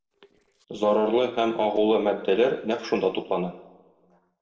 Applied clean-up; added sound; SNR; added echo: neural separator model SepFormer DNS4.